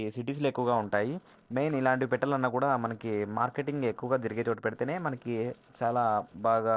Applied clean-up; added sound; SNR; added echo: neural separator model SepFormer DNS4.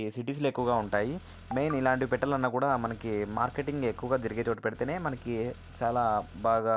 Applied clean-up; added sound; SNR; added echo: none; Car; 18 dB; none.